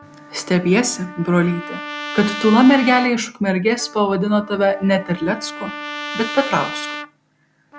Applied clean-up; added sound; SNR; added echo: none; Trumpet; 12 dB; none.